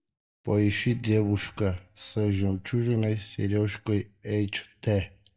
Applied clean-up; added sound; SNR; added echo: neural mask model DeepFilterNet 3.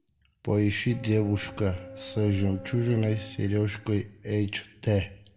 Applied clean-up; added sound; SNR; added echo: none; Boat, Water vehicle; 18 dB; reverberation time 0.6 s.